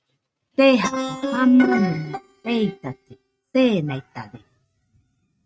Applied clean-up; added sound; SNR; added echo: neural mask model RNNoise.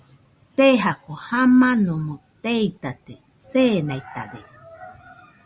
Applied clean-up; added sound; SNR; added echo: none; none; none; none.